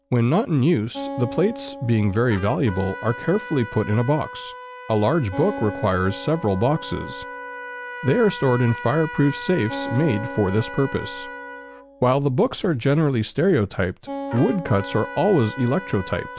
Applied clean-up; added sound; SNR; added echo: none; Acoustic guitar + Trumpet; 12 dB; none.